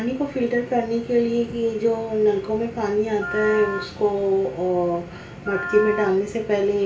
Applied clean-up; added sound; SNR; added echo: none; Wind instrument, woodwind instrument; 11 dB; reverberation time 0.3 s.